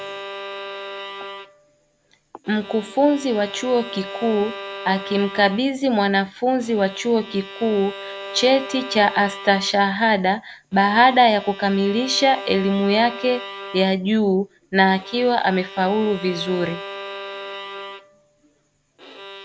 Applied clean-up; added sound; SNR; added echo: none; Bowed string instrument; 14 dB; none.